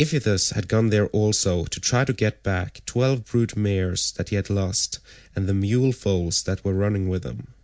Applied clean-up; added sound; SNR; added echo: none; none; none; none.